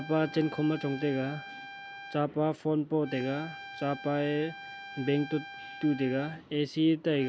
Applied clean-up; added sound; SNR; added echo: none; Trumpet; 15 dB; none.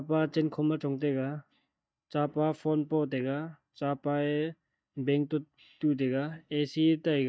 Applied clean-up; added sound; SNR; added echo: neural mask model DeepFilterNet 3.